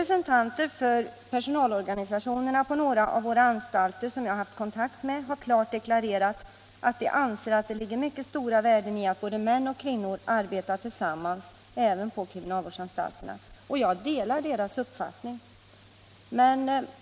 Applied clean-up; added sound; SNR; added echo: none; none; none; none.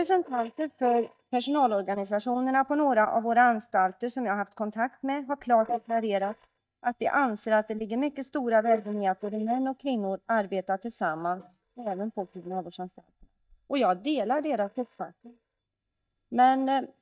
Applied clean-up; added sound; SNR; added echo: neural mask model DeepFilterNet 3.